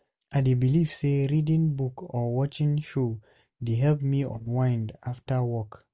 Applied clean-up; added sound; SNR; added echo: none; none; none; none.